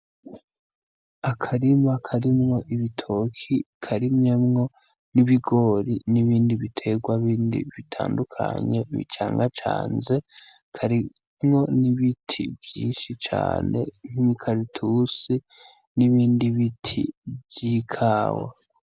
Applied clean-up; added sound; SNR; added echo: none; none; none; none.